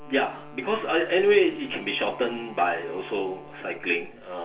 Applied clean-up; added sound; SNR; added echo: none; Wind instrument, woodwind instrument; 20 dB; reverberation time 0.3 s.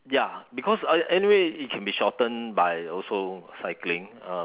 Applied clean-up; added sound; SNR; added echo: none; none; none; none.